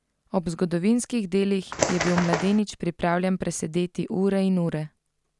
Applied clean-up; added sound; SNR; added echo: none; Bird; 2 dB; none.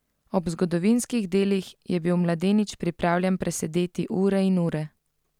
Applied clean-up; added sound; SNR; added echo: none; none; none; none.